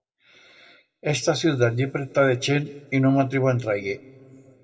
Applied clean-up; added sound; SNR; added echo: none; none; none; reverberation time 2.0 s.